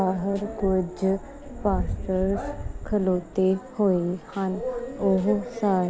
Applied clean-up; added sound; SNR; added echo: none; none; none; none.